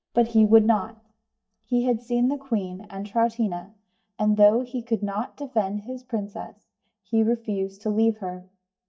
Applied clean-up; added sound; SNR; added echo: neural mask model DeepFilterNet 3.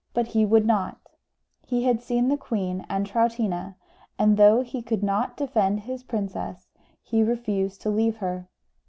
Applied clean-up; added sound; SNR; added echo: none; none; none; none.